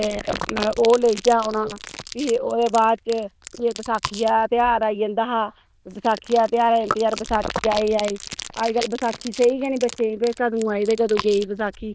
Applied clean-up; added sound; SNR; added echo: neural diffusion model UNIVERSE++.